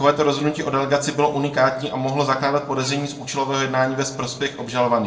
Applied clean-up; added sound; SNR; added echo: none; Cupboard open or close / Door; 20 dB; reverberation time 0.6 s.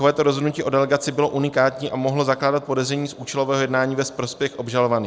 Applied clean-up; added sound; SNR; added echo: none; none; none; none.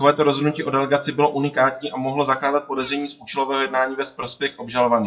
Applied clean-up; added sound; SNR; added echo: classical method WPE with log-MMSE.